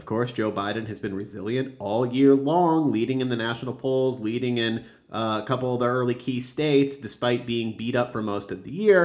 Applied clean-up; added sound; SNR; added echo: none; none; none; reverberation time 0.4 s.